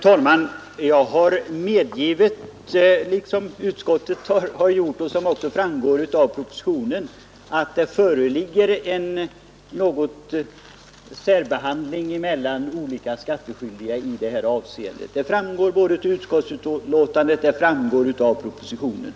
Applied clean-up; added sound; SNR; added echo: none; none; none; none.